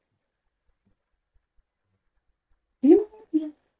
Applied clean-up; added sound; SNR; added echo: neural mask model DeepFilterNet 3.